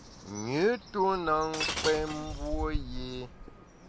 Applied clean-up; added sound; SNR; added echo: none; Bird + Shatter; 6 dB; none.